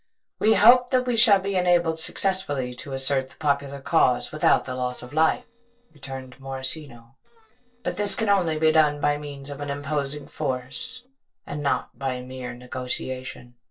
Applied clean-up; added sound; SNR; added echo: neural separator model SepFormer DNS4.